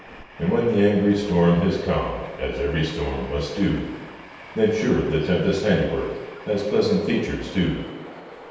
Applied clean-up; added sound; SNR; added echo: none; Train; 19 dB; reverberation time 1.2 s.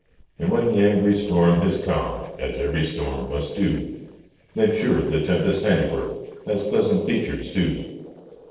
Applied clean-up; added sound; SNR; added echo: neural separator model SepFormer DNS4.